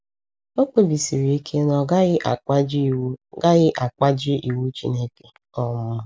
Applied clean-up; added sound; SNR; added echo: none; none; none; none.